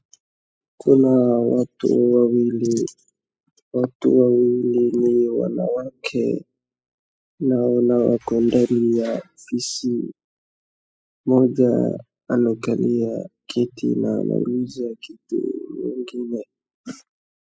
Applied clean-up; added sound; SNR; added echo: classical method spectral subtraction.